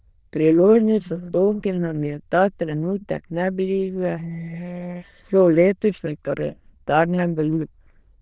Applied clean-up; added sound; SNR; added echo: neural diffusion model UNIVERSE++.